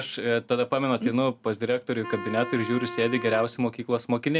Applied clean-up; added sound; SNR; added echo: none; Wind instrument, woodwind instrument; 13 dB; none.